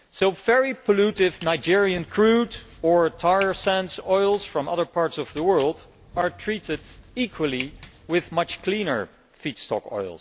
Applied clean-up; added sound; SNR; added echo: none; Walk, footsteps; 20 dB; none.